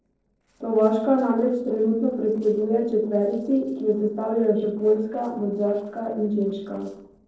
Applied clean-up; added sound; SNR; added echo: neural separator model SepFormer DNS4.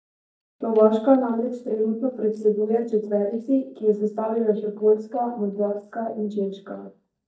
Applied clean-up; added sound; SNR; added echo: neural mask model DeepFilterNet 3.